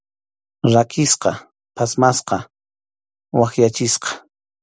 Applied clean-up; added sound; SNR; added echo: none; none; none; none.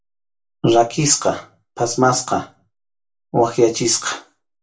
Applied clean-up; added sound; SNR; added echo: none; none; none; reverberation time 0.2 s.